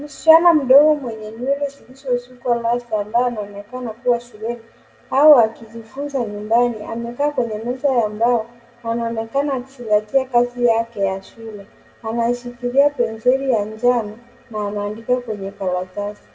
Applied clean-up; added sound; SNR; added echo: none; none; none; reverberation time 0.7 s.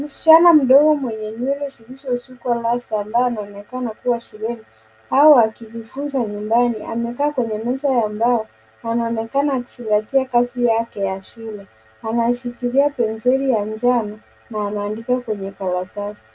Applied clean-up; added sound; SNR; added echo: none; none; none; none.